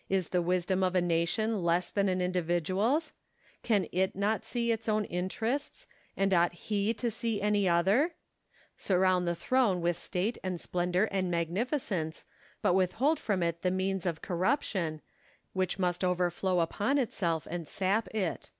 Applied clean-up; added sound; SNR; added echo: none; none; none; none.